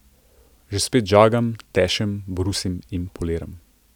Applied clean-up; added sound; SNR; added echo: none; none; none; none.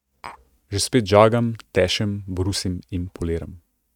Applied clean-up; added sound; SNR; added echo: neural mask model RNNoise.